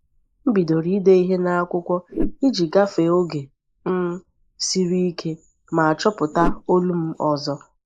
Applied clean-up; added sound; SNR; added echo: neural mask model Resemble Enhance denoiser.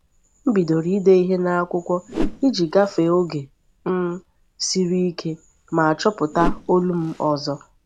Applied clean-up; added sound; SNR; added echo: none; Whoosh, swoosh, swish; 11 dB; none.